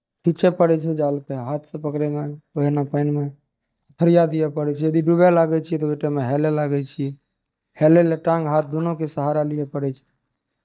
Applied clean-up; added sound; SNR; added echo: neural mask model DeepFilterNet 3.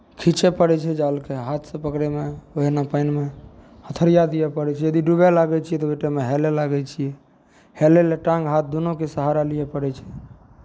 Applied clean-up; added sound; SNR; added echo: none; none; none; none.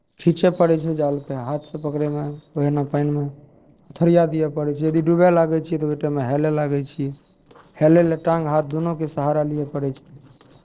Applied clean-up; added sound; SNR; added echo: neural separator model SepFormer DNS4.